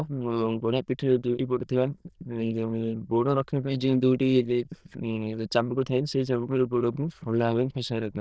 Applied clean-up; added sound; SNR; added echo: neural diffusion model UNIVERSE++.